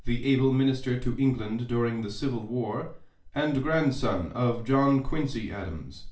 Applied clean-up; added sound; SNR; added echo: none; none; none; reverberation time 0.4 s.